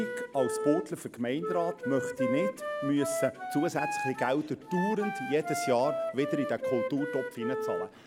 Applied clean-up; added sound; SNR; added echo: none; Wind instrument, woodwind instrument; 3 dB; none.